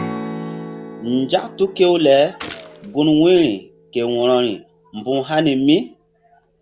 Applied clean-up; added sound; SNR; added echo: none; Strum + Gunshot, gunfire; 16 dB; none.